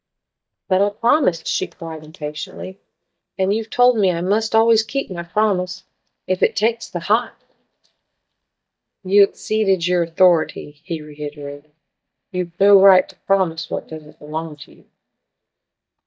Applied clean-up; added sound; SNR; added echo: neural mask model DeepFilterNet 3.